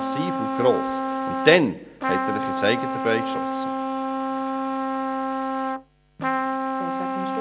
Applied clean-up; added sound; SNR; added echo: none; Trumpet; -1 dB; none.